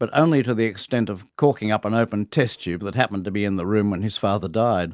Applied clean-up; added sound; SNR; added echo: none; none; none; none.